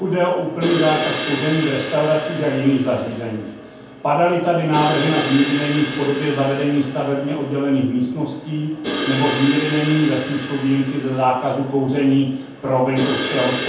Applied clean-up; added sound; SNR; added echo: none; Crash cymbal; 8 dB; reverberation time 0.9 s.